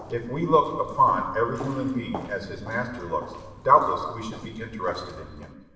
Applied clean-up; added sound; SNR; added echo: none; Walk, footsteps; 15 dB; reverberation time 1.2 s.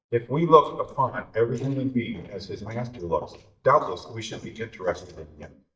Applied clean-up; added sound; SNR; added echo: neural mask model DeepFilterNet 3.